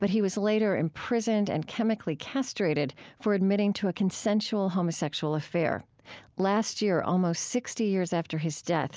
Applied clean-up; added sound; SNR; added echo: none; none; none; none.